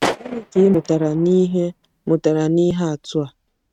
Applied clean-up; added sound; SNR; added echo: neural mask model RNNoise.